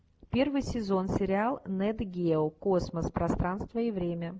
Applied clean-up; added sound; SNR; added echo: none; none; none; none.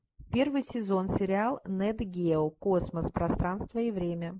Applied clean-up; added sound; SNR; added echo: neural mask model Resemble Enhance denoiser.